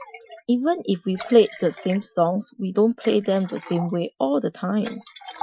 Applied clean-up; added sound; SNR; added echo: classical method Wiener filter.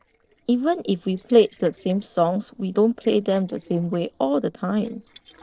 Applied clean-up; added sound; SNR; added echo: neural separator model SepFormer DNS4.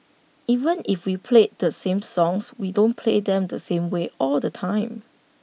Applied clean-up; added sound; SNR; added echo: none; none; none; none.